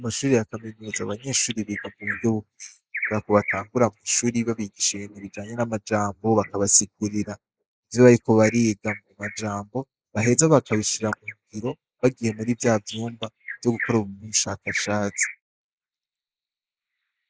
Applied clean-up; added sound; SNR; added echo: neural mask model Resemble Enhance denoiser.